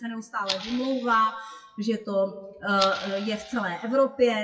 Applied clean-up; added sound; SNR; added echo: classical method WPE with log-MMSE.